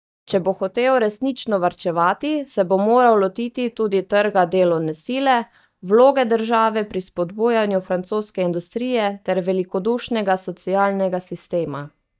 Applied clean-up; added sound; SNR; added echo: neural mask model DeepFilterNet 3.